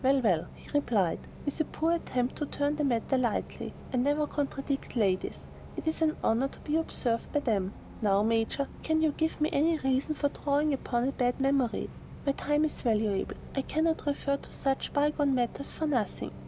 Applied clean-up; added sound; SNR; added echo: none; Bus; 15 dB; none.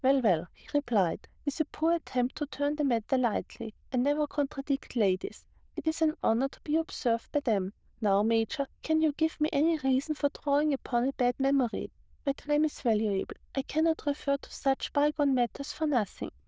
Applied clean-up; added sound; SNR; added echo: neural diffusion model UNIVERSE++.